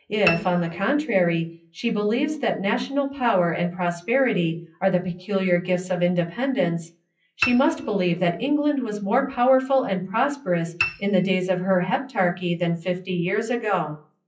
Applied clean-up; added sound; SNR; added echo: classical method WPE with log-MMSE.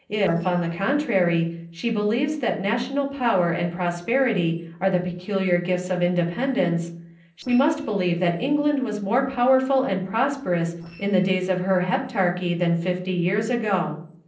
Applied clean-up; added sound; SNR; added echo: neural separator model SepFormer DNS4.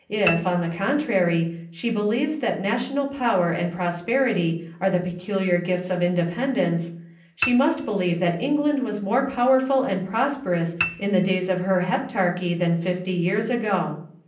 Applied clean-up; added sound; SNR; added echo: none; Piano; 10 dB; reverberation time 0.6 s.